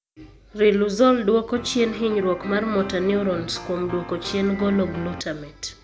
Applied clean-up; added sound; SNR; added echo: none; Piano; 13 dB; none.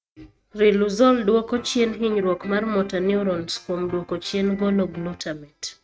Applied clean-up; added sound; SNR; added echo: neural mask model RNNoise.